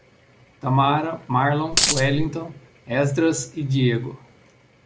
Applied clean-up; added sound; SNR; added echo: none; Coin (dropping); -2 dB; none.